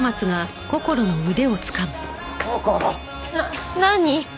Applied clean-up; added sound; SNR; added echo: none; none; none; none.